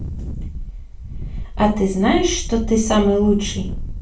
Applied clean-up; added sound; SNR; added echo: none; Wind; 6 dB; reverberation time 0.3 s.